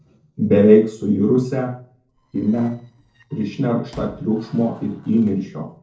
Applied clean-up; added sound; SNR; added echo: neural separator model SepFormer DNS4.